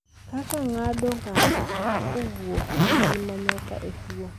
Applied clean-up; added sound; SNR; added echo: none; Zipper (clothing); -5 dB; none.